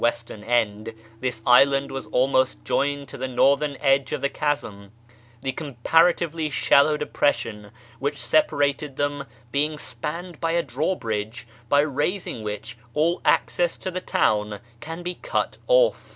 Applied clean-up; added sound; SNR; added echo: none; none; none; none.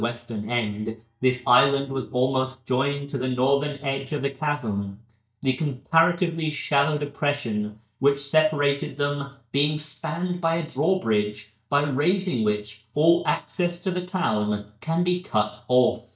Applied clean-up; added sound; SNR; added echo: neural mask model DeepFilterNet 3.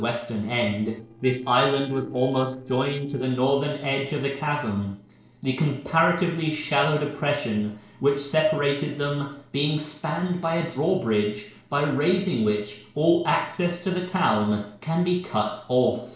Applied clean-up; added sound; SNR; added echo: neural separator model SepFormer DNS4.